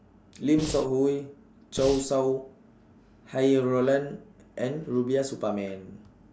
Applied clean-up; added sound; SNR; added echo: none; Breathing; 9 dB; none.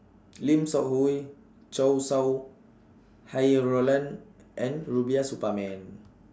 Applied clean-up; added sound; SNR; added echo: none; none; none; none.